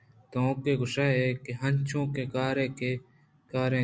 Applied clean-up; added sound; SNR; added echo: none; none; none; none.